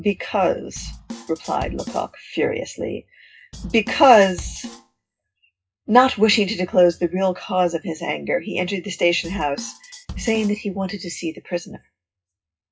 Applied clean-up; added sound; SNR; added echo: classical method WPE with log-MMSE.